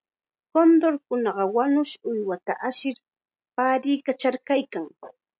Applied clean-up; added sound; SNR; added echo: none; none; none; none.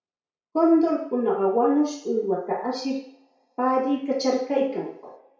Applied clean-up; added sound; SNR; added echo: none; none; none; reverberation time 0.6 s.